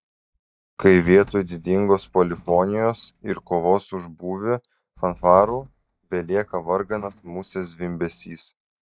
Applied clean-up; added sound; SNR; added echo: neural mask model DeepFilterNet 3.